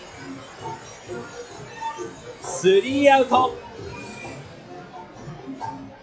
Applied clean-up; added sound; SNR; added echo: classical method log-MMSE.